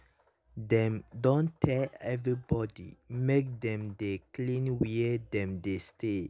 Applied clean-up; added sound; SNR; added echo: none; none; none; none.